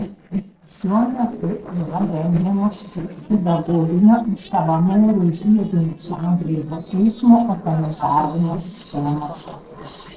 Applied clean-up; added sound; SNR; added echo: neural separator model SepFormer DNS4.